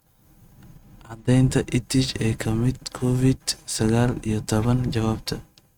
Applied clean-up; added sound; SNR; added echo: neural mask model RNNoise.